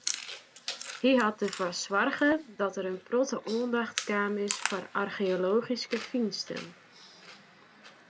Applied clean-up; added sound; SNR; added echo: none; Chewing, mastication; 11 dB; none.